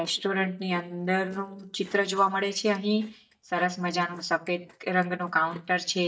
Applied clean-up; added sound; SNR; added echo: neural mask model DeepFilterNet 3.